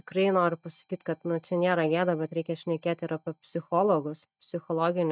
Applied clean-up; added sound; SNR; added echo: neural mask model DeepFilterNet 3.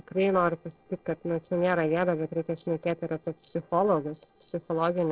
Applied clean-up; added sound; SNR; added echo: neural separator model SepFormer DNS4.